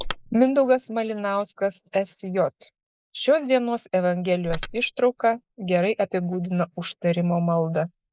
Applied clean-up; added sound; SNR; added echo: neural mask model Resemble Enhance denoiser.